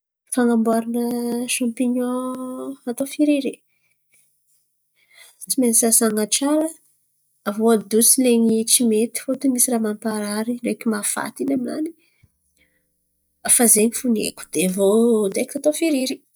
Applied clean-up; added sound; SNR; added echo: neural mask model DeepFilterNet 3.